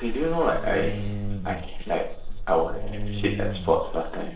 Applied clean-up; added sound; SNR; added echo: neural separator model SepFormer DNS4.